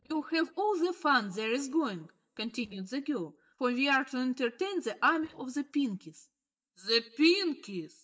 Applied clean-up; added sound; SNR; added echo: neural mask model DeepFilterNet 3.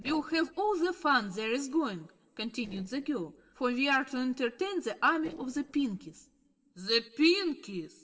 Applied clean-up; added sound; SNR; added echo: neural separator model SepFormer DNS4.